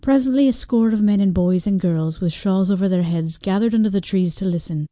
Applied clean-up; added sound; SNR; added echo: none; none; none; none.